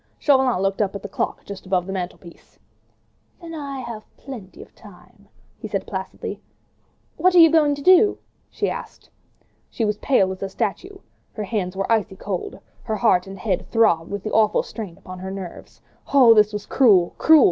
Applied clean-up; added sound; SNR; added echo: none; none; none; none.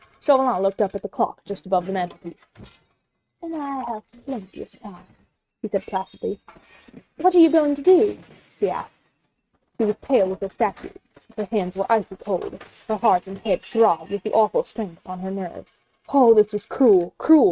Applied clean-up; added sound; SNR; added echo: neural mask model RNNoise.